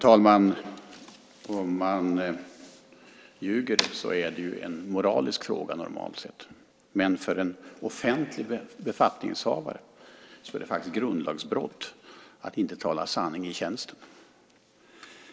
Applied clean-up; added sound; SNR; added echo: none; none; none; none.